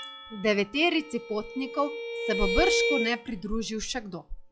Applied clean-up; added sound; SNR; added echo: classical method log-MMSE.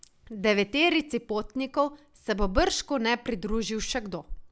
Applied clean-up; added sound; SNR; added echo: none; none; none; none.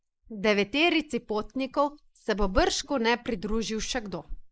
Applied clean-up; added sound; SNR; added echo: neural mask model Resemble Enhance denoiser.